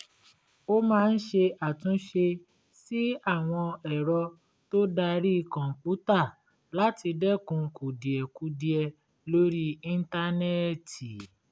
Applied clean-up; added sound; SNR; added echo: none; none; none; none.